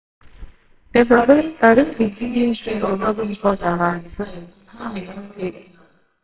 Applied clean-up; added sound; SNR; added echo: neural separator model SepFormer WHAMR!.